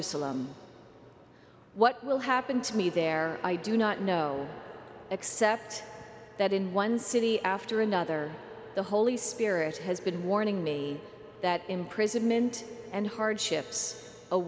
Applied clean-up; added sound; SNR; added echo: none; none; none; none.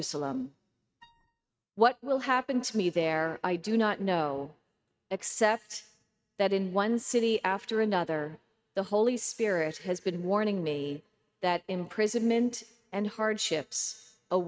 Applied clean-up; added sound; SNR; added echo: neural mask model RNNoise.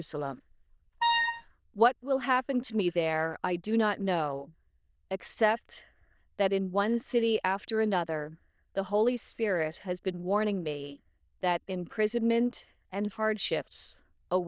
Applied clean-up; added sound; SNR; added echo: neural diffusion model UNIVERSE++.